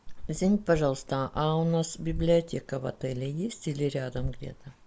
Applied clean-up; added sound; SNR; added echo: none; none; none; none.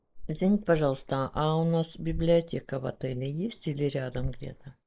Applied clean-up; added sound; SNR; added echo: neural mask model Resemble Enhance denoiser.